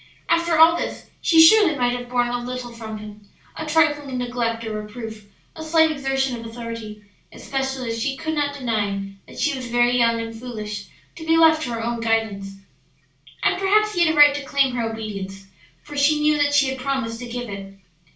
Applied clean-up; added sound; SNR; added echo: none; none; none; reverberation time 0.3 s.